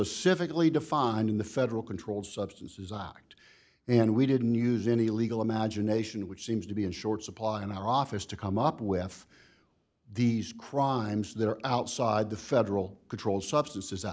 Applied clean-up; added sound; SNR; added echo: none; none; none; none.